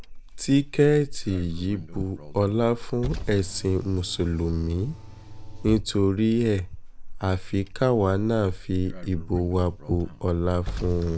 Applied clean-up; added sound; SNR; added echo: none; Car; 10 dB; none.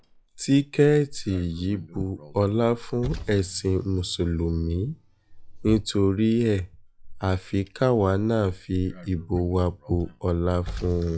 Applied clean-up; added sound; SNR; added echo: classical method log-MMSE.